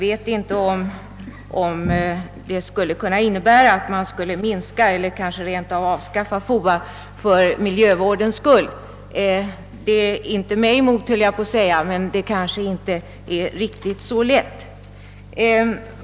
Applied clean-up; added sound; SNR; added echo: none; none; none; none.